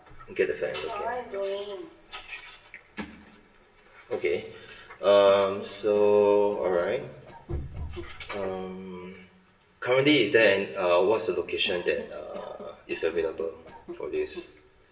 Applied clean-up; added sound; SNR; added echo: none; Cough; 19 dB; reverberation time 0.9 s.